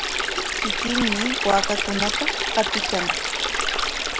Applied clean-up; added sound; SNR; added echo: none; Stream; -3 dB; none.